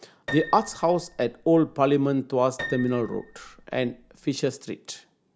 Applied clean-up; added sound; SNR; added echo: none; Piano; 15 dB; none.